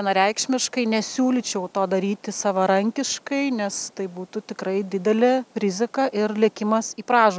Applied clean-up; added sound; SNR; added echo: none; none; none; none.